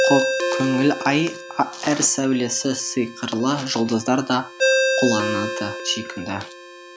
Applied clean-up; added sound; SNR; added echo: none; Ringtone; 3 dB; none.